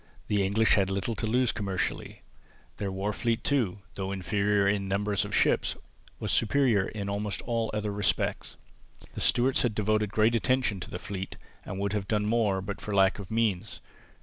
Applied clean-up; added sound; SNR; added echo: none; none; none; none.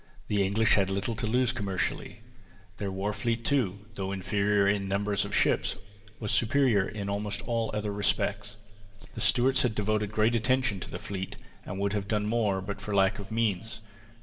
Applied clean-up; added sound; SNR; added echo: none; none; none; reverberation time 1.7 s.